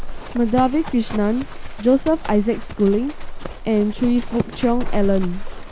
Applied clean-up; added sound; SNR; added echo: none; Livestock, farm animals, working animals; 5 dB; none.